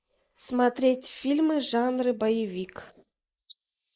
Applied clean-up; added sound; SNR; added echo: neural mask model Resemble Enhance denoiser.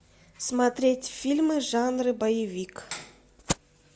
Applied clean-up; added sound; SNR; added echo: none; none; none; none.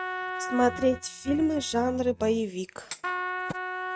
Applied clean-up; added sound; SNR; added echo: neural mask model RNNoise.